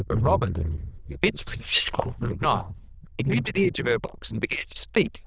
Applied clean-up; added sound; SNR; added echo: neural diffusion model UNIVERSE++.